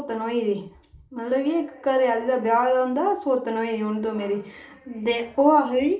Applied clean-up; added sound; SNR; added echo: none; none; none; reverberation time 0.3 s.